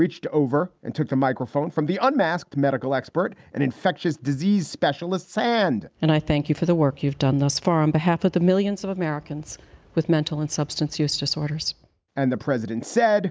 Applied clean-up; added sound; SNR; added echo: none; none; none; none.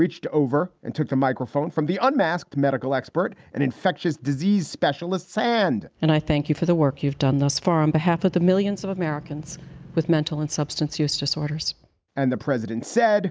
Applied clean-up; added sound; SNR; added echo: none; Engine; 19 dB; none.